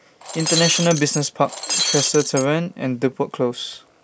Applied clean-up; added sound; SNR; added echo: none; Shatter; 3 dB; none.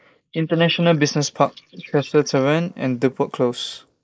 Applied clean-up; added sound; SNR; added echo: neural mask model Resemble Enhance denoiser.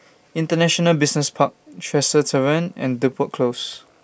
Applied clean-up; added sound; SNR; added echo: none; none; none; none.